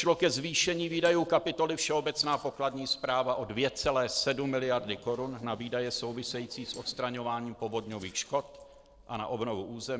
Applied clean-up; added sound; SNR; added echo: neural separator model SepFormer DNS4.